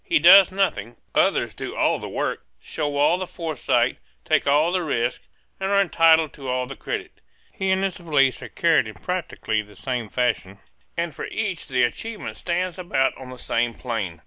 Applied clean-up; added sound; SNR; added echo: none; none; none; none.